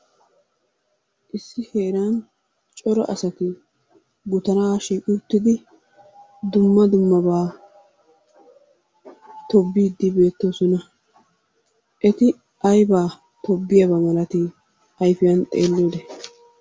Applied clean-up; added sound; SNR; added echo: none; none; none; none.